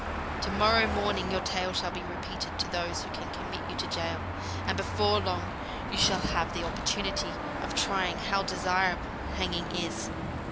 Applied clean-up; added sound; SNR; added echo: none; Car passing by / Traffic noise, roadway noise / Engine; 2 dB; none.